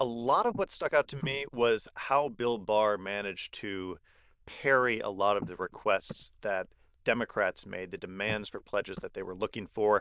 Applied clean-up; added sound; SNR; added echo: neural diffusion model UNIVERSE++.